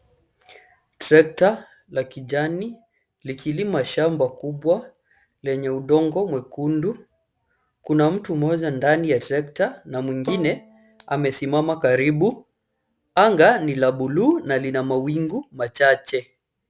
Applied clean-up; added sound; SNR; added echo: none; Bowed string instrument; 16 dB; none.